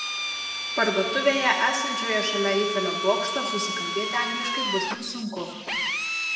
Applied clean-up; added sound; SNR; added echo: none; Drill; 2 dB; reverberation time 1.4 s.